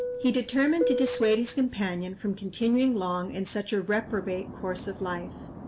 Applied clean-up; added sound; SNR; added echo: none; Fixed-wing aircraft, airplane; 9 dB; none.